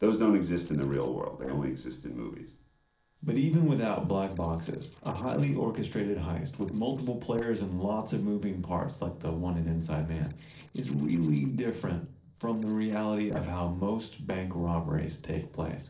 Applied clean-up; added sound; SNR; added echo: neural separator model SepFormer DNS4.